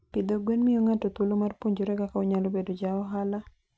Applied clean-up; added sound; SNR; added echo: none; none; none; none.